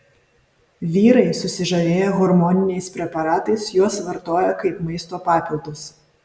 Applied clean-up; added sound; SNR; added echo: none; none; none; none.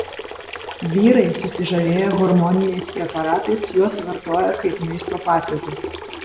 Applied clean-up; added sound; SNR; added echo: none; Sink (filling or washing) / Water tap, faucet; 10 dB; none.